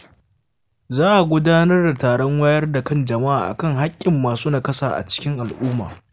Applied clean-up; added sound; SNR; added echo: none; none; none; none.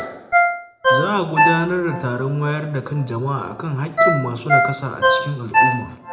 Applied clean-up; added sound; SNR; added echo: none; Ringtone; -3 dB; reverberation time 0.5 s.